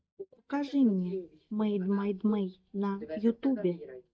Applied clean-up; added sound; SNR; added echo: neural mask model DeepFilterNet 3.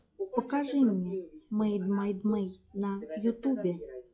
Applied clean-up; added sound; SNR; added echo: classical method log-MMSE.